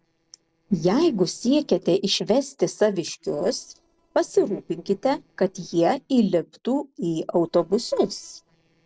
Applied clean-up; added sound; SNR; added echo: neural separator model SepFormer DNS4.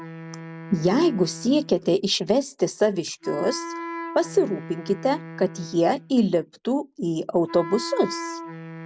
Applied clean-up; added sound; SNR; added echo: none; Wind instrument, woodwind instrument; 13 dB; none.